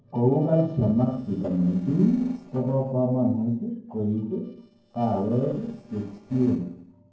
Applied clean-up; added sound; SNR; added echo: neural separator model SepFormer DNS4.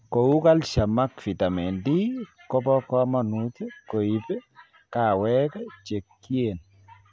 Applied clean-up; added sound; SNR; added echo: none; none; none; none.